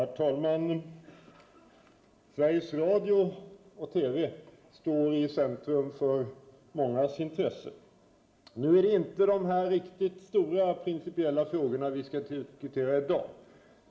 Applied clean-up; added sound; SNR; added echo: none; none; none; reverberation time 0.8 s.